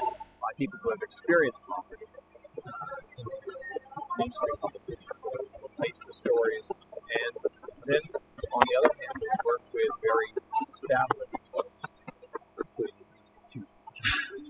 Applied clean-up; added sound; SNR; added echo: classical method spectral subtraction.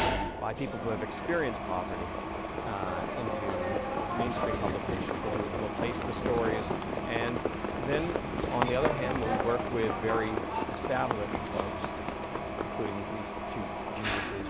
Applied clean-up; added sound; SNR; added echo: none; Livestock, farm animals, working animals + Mechanisms; -2 dB; none.